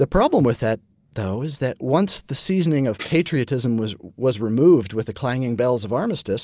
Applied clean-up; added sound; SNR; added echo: neural mask model Resemble Enhance denoiser.